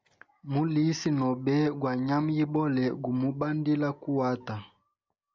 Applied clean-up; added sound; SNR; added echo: none; none; none; none.